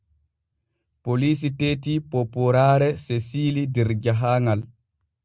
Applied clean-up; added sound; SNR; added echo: none; none; none; none.